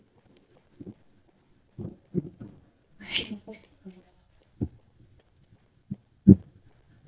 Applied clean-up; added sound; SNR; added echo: neural mask model DeepFilterNet 3.